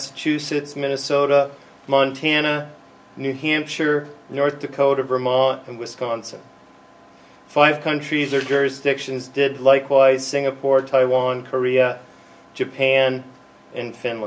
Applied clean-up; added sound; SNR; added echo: none; none; none; none.